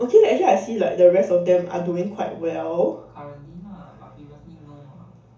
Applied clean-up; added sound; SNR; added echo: none; none; none; reverberation time 0.7 s.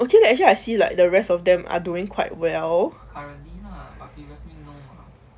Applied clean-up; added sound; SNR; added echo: none; none; none; none.